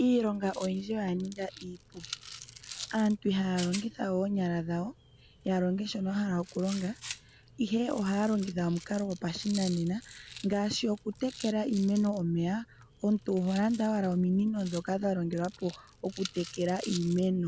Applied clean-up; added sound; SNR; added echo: none; Rattle; 17 dB; none.